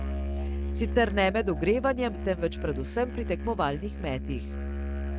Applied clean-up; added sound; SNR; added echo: neural mask model RNNoise.